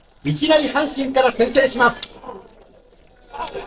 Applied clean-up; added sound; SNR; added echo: neural separator model SepFormer DNS4.